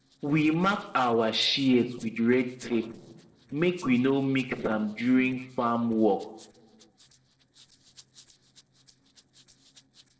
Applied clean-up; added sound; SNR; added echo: neural separator model SepFormer DNS4.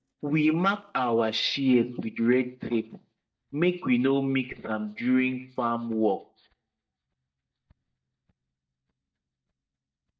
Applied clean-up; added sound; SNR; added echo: neural mask model DeepFilterNet 3.